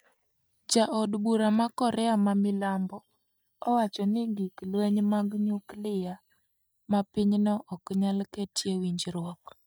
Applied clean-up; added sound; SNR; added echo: neural mask model DeepFilterNet 3.